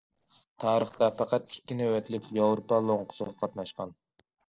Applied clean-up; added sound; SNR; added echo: neural separator model SepFormer DNS4.